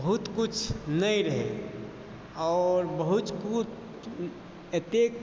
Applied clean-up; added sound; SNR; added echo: none; none; none; none.